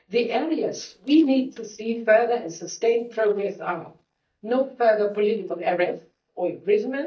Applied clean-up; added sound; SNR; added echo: neural mask model DeepFilterNet 3.